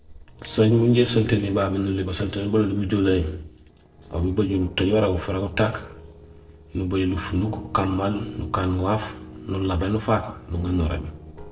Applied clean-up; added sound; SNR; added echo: neural separator model SepFormer DNS4.